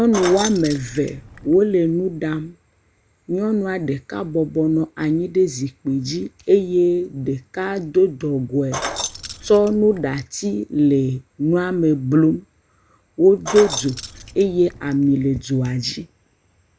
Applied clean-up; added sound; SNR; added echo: none; Keys jangling; 10 dB; none.